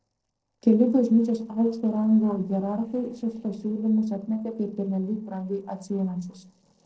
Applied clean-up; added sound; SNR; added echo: neural separator model SepFormer DNS4.